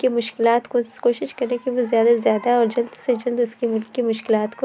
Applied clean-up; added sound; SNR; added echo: none; none; none; none.